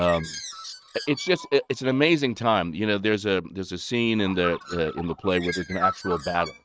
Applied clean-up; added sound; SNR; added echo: neural mask model RNNoise.